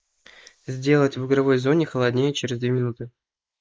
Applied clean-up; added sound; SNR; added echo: neural mask model Resemble Enhance denoiser.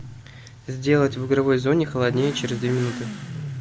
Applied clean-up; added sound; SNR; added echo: none; Motorcycle / Accelerating, revving, vroom; 11 dB; none.